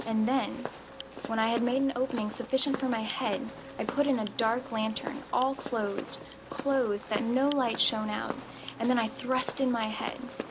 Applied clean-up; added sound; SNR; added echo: none; Walk, footsteps; 10 dB; none.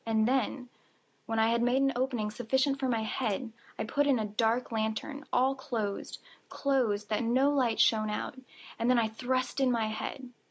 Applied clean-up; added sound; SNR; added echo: none; none; none; none.